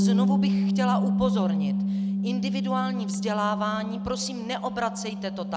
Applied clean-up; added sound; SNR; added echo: none; Bass guitar; -5 dB; none.